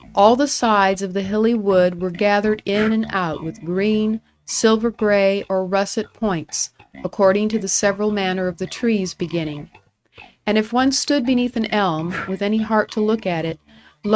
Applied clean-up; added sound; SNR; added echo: neural mask model RNNoise.